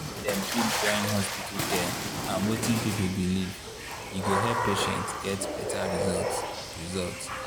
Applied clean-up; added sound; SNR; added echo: none; Water / Splash, splatter; 0 dB; none.